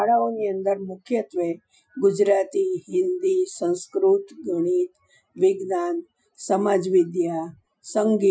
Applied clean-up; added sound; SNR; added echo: classical method Wiener filter.